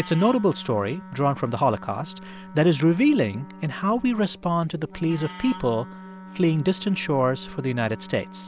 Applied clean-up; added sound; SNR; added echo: none; Wind instrument, woodwind instrument; 17 dB; none.